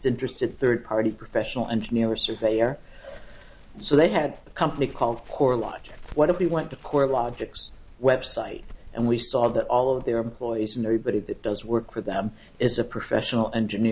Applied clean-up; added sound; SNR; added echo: none; Crackle; 18 dB; none.